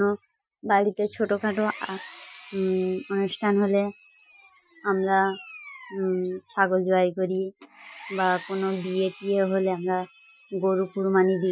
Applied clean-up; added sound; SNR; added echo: classical method Wiener filter.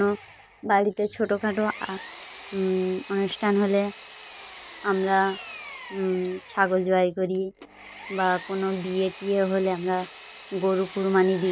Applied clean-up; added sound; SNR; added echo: none; Power tool; 18 dB; none.